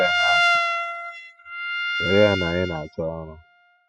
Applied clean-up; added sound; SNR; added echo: classical method spectral subtraction.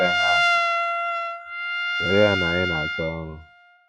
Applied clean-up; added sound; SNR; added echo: classical method log-MMSE.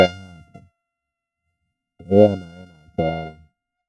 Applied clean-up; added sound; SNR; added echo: neural mask model RNNoise.